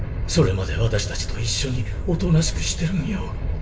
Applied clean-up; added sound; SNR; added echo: none; none; none; reverberation time 0.6 s.